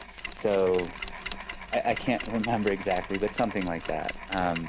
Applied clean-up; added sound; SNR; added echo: none; Mechanisms; 9 dB; none.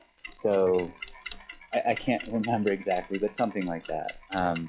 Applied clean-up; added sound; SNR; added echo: classical method log-MMSE.